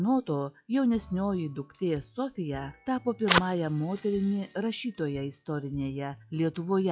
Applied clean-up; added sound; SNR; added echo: classical method log-MMSE.